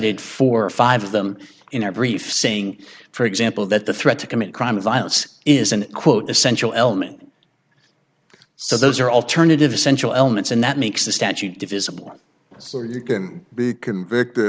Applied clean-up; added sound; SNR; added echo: none; none; none; none.